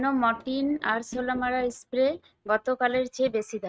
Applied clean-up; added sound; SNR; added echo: neural mask model RNNoise.